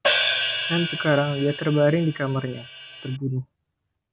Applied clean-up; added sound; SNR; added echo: none; Hi-hat; -1 dB; none.